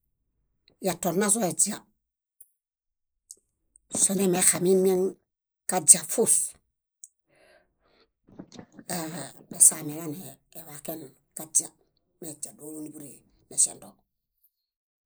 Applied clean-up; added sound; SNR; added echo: neural mask model Resemble Enhance denoiser.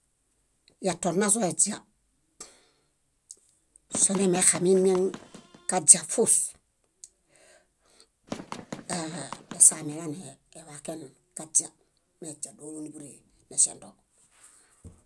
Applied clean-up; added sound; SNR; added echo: none; Run; 13 dB; none.